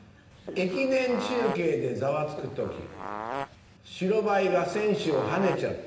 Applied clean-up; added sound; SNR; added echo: none; Fart; 10 dB; reverberation time 0.8 s.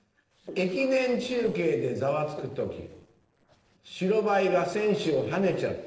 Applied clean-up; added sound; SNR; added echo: neural separator model SepFormer DNS4.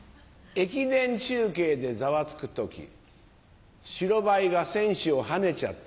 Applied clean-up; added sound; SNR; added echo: none; none; none; none.